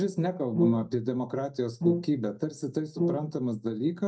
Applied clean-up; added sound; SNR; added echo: neural mask model DeepFilterNet 3.